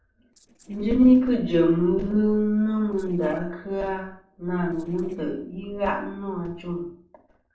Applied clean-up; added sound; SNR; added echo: neural separator model SepFormer DNS4.